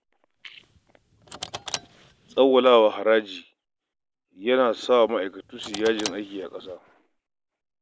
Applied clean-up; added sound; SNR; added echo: none; Car; 16 dB; none.